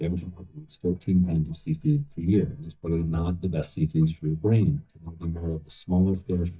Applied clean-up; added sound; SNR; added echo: neural mask model DeepFilterNet 3.